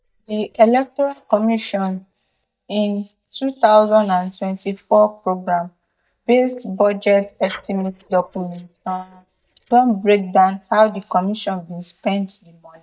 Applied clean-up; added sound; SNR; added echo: neural mask model DeepFilterNet 3.